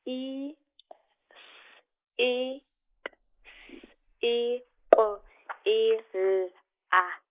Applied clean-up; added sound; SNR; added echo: neural mask model Resemble Enhance denoiser.